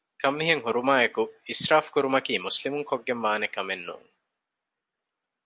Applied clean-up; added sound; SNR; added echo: none; none; none; none.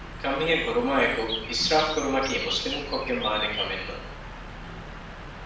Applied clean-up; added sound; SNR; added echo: none; Bird; 8 dB; reverberation time 0.6 s.